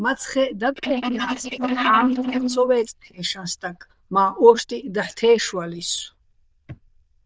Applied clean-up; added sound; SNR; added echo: neural diffusion model UNIVERSE++.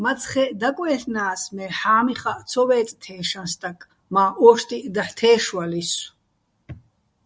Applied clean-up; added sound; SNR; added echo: none; none; none; none.